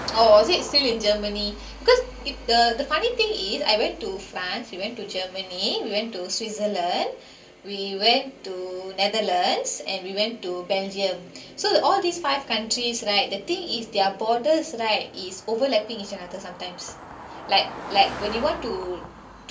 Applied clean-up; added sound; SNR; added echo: none; Car passing by; 18 dB; reverberation time 0.3 s.